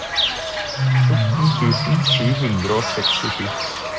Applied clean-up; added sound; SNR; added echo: none; Bird / Fowl; -5 dB; none.